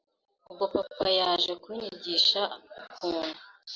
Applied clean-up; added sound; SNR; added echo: none; none; none; none.